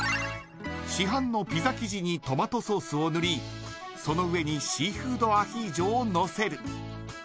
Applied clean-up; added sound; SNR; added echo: none; none; none; none.